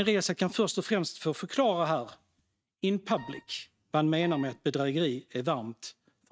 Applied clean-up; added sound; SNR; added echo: neural mask model RNNoise.